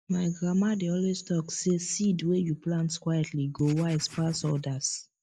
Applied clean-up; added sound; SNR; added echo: neural mask model DeepFilterNet 3.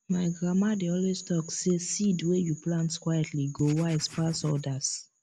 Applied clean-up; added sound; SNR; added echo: none; Writing; 18 dB; none.